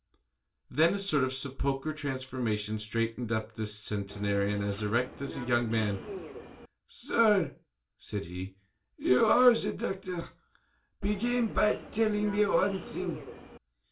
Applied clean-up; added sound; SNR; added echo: none; Subway, metro, underground; 12 dB; reverberation time 0.2 s.